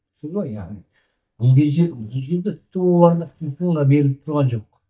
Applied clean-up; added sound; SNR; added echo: neural mask model DeepFilterNet 3.